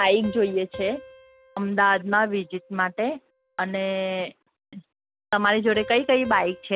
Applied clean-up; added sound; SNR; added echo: none; Piano; 20 dB; none.